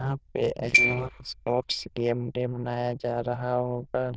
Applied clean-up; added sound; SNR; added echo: neural diffusion model UNIVERSE++.